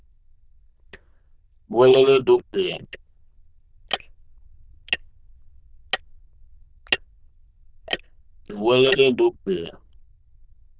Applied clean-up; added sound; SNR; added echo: neural diffusion model UNIVERSE++.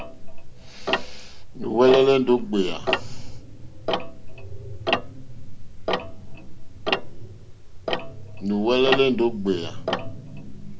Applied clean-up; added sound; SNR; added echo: none; Tick-tock; 2 dB; none.